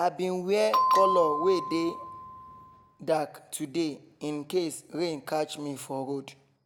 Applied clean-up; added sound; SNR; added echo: none; Bell; -1 dB; none.